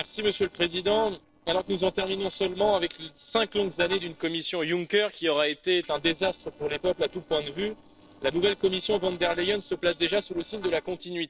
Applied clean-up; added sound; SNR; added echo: neural separator model SepFormer DNS4.